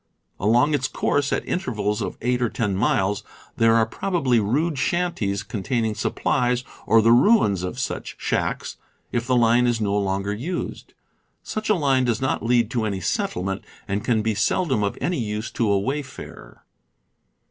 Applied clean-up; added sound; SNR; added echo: none; none; none; none.